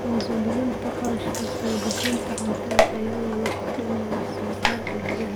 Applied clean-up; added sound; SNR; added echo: none; Engine; -2 dB; none.